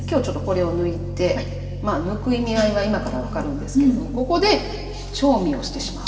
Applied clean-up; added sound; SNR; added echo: none; Piano; 8 dB; reverberation time 2.2 s.